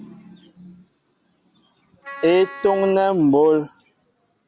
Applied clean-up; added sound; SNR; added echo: none; Wind instrument, woodwind instrument; 15 dB; none.